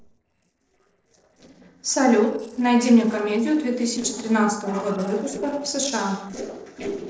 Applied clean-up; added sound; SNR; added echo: neural separator model SepFormer DNS4.